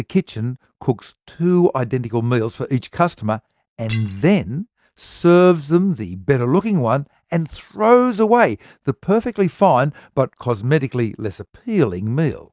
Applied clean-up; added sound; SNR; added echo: neural mask model DeepFilterNet 3.